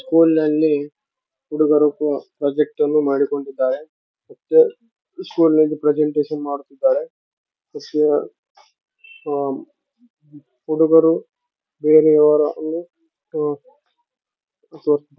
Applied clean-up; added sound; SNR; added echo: none; none; none; none.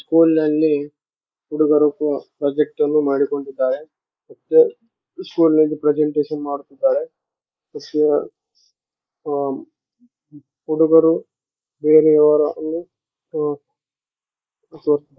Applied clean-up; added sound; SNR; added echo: neural mask model Resemble Enhance denoiser.